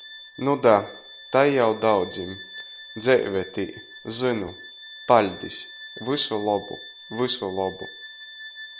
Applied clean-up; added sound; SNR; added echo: none; Bowed string instrument; 16 dB; none.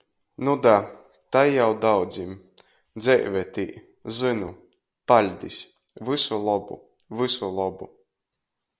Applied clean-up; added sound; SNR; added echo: none; none; none; none.